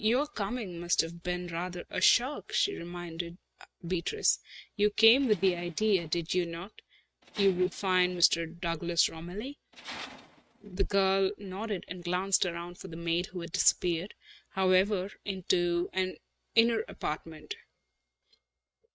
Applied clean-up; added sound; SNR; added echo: neural mask model RNNoise.